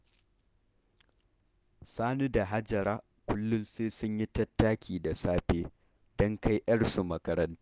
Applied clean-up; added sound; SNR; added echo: none; none; none; none.